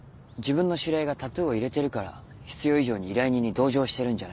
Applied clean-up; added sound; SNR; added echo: none; none; none; none.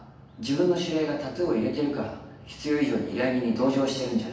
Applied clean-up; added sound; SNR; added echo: none; none; none; reverberation time 0.9 s.